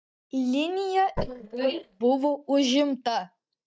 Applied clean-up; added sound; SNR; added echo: neural mask model DeepFilterNet 3.